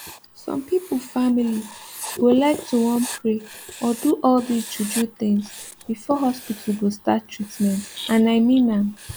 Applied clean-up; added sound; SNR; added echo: none; Writing; 17 dB; none.